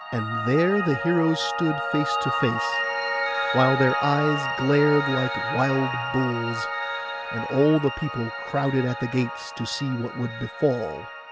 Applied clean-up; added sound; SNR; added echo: none; Piano; 4 dB; none.